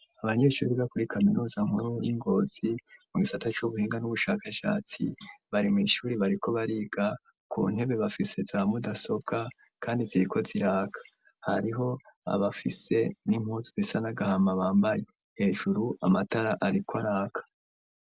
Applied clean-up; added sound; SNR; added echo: none; none; none; none.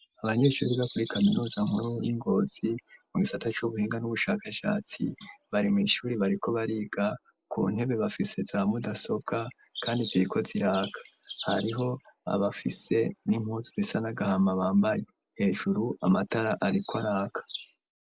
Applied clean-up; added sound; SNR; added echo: neural mask model Resemble Enhance denoiser.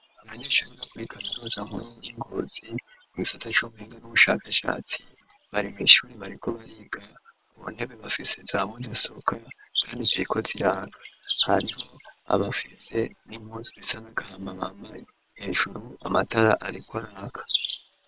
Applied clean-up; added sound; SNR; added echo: neural separator model SepFormer WHAM!.